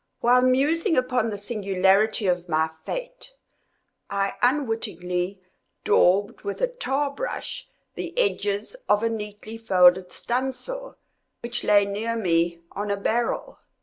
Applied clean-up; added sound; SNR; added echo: none; none; none; none.